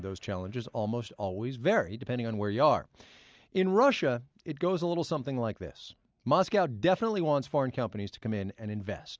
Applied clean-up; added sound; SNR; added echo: none; none; none; none.